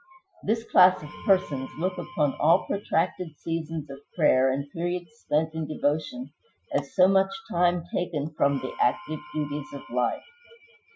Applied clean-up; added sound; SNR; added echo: classical method Wiener filter.